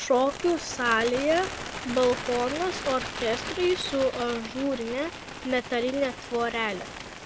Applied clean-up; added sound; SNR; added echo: none; Bird; 9 dB; none.